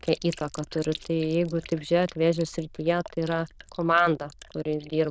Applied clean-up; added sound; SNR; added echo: neural diffusion model UNIVERSE++.